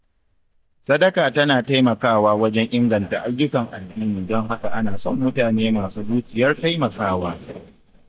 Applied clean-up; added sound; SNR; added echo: neural mask model DeepFilterNet 3.